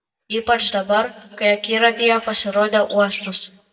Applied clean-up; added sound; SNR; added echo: neural mask model DeepFilterNet 3.